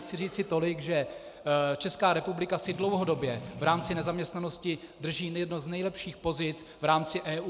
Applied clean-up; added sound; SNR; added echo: none; Strum; 12 dB; none.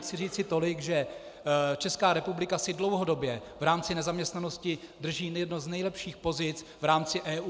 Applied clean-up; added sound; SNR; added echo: none; none; none; none.